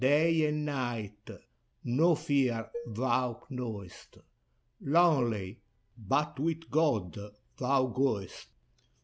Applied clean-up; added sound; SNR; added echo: none; Dishes, pots, and pans; 14 dB; none.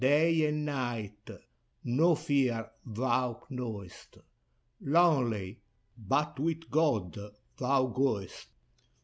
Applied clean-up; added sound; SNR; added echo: none; none; none; none.